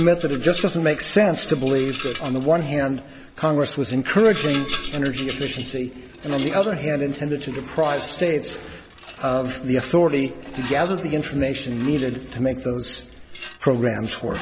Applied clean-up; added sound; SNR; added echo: none; Rattle; 13 dB; none.